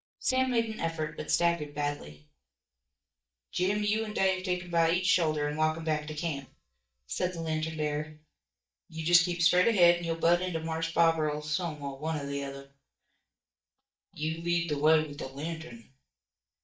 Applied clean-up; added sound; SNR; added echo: neural mask model DeepFilterNet 3.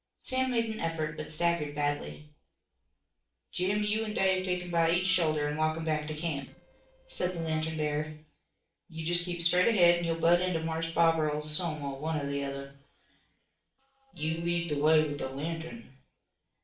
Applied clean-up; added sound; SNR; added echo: neural separator model SepFormer DNS4.